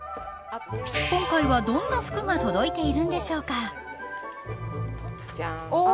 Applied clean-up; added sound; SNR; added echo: none; none; none; none.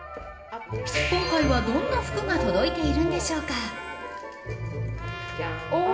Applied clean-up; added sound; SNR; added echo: none; Trumpet; 13 dB; reverberation time 2.8 s.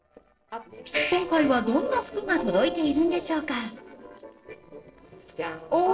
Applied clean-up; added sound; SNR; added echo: neural separator model SepFormer DNS4.